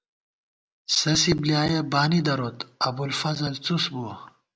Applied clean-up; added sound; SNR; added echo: none; none; none; none.